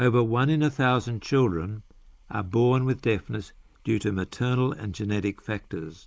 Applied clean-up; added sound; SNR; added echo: neural mask model Resemble Enhance denoiser.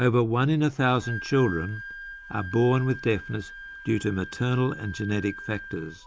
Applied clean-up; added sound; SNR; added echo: none; Wind instrument, woodwind instrument; 15 dB; none.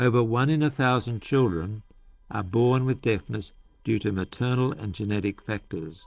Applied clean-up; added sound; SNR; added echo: neural separator model SepFormer DNS4.